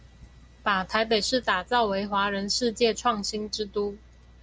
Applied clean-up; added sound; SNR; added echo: none; none; none; none.